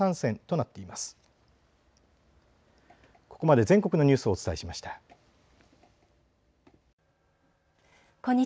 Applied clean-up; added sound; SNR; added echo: none; none; none; none.